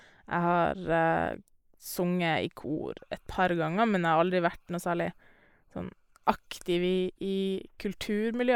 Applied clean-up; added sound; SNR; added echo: neural mask model Resemble Enhance denoiser.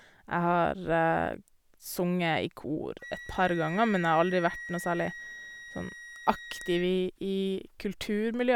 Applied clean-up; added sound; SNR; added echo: none; Wind instrument, woodwind instrument; 16 dB; none.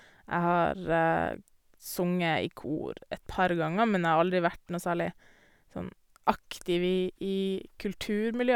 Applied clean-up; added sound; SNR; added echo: none; none; none; none.